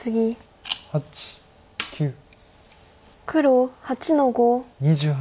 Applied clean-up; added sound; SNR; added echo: none; none; none; none.